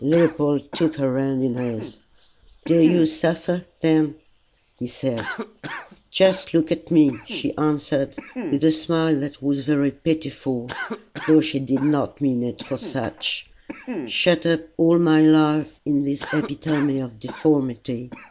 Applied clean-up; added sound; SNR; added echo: none; Cough; 16 dB; none.